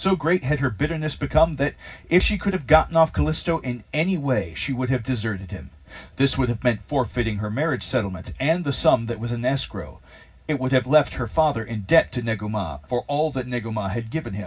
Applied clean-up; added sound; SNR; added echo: none; none; none; reverberation time 0.4 s.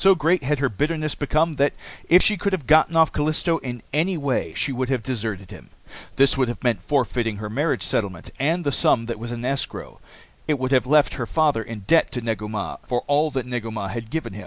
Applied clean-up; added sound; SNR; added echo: none; none; none; none.